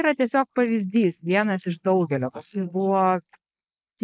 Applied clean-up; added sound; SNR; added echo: neural mask model Resemble Enhance denoiser.